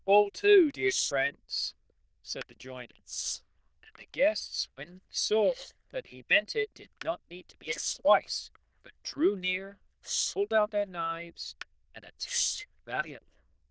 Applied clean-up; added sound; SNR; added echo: neural diffusion model UNIVERSE++.